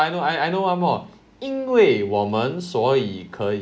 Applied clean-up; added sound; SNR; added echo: none; none; none; none.